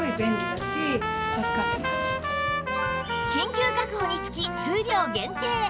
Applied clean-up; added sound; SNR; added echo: none; Trumpet; 1 dB; none.